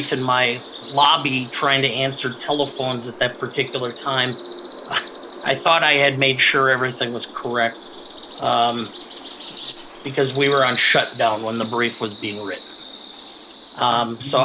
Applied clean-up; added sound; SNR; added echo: none; Bird vocalization, bird call, bird song; 9 dB; none.